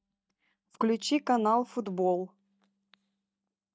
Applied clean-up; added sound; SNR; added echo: neural mask model DeepFilterNet 3.